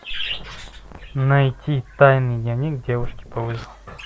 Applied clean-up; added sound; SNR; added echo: none; none; none; none.